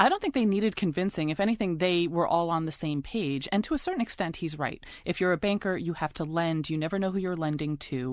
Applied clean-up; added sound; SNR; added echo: none; none; none; none.